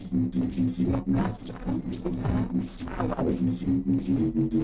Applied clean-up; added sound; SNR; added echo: neural separator model SepFormer DNS4.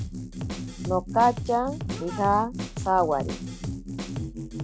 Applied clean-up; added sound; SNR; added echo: none; Drum kit; 6 dB; none.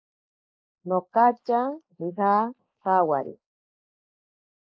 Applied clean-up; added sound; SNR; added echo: neural mask model Resemble Enhance denoiser.